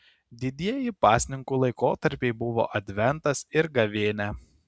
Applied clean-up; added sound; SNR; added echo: none; none; none; none.